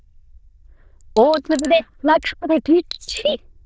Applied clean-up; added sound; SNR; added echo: neural diffusion model UNIVERSE++.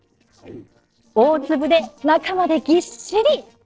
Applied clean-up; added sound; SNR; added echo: neural separator model SepFormer DNS4.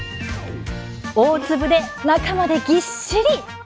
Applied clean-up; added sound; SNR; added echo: none; none; none; none.